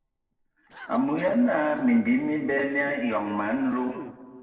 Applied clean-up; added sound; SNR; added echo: neural separator model SepFormer DNS4.